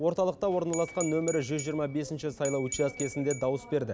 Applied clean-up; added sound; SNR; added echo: none; Glass / Bell; 12 dB; none.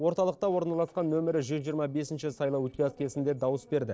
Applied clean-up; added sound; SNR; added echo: neural separator model SepFormer DNS4.